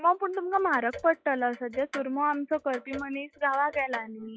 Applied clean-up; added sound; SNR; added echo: classical method log-MMSE.